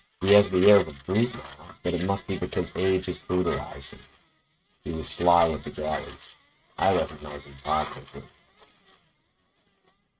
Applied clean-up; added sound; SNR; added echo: neural mask model RNNoise.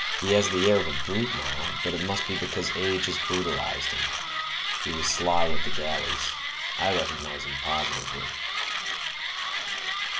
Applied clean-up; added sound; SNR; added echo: none; Mechanisms; 1 dB; none.